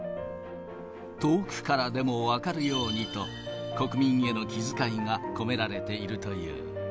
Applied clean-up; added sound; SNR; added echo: none; none; none; none.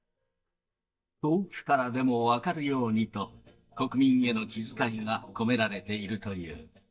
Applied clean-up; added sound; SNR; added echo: neural mask model DeepFilterNet 3.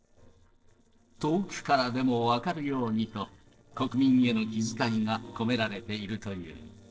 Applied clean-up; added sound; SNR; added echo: neural separator model SepFormer DNS4.